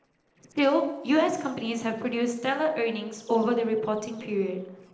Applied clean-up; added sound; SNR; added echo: neural separator model SepFormer DNS4.